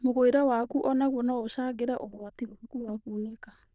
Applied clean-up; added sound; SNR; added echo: neural diffusion model UNIVERSE++.